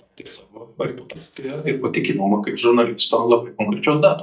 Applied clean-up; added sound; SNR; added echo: neural mask model DeepFilterNet 3.